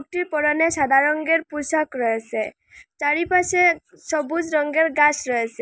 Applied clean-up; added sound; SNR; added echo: none; none; none; none.